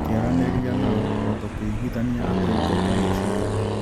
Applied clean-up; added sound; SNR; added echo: none; Accelerating, revving, vroom; -3 dB; none.